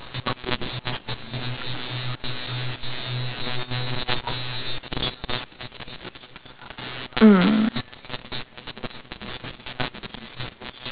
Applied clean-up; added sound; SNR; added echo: none; none; none; none.